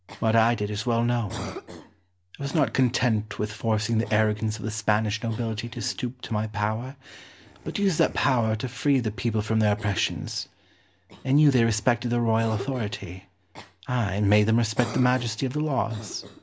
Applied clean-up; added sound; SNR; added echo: none; Cough; 19 dB; none.